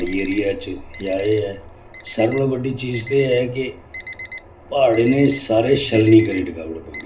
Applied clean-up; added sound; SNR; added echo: none; Alarm; 16 dB; reverberation time 0.2 s.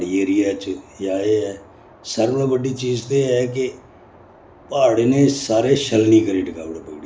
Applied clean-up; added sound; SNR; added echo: none; none; none; none.